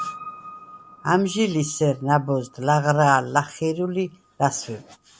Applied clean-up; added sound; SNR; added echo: none; Piano; 19 dB; none.